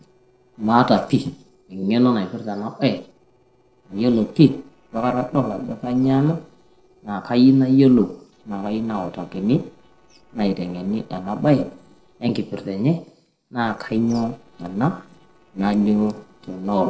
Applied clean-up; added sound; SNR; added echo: neural separator model SepFormer DNS4.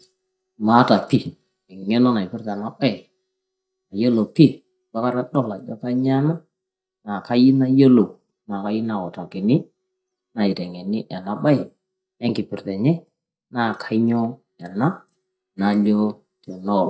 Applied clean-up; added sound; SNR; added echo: neural mask model DeepFilterNet 3.